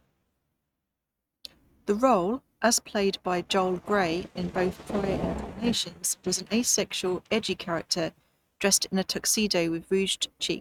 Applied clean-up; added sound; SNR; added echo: neural mask model RNNoise.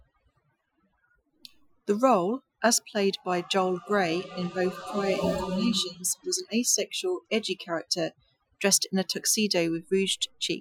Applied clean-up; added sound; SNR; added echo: classical method Wiener filter.